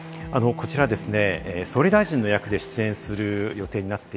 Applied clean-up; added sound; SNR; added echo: none; Bowed string instrument; 17 dB; none.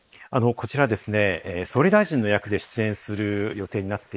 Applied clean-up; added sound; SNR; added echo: neural mask model Resemble Enhance denoiser.